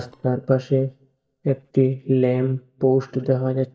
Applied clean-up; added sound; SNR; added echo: neural mask model DeepFilterNet 3.